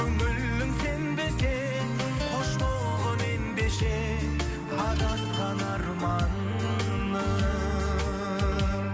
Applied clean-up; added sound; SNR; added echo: none; none; none; none.